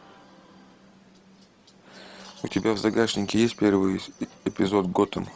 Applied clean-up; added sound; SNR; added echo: none; none; none; none.